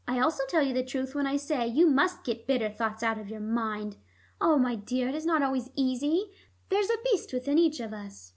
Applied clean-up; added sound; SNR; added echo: none; none; none; none.